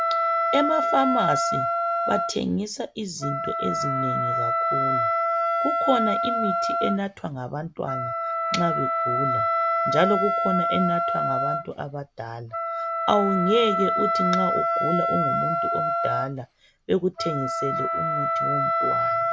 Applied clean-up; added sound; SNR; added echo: none; Wind instrument, woodwind instrument; -3 dB; none.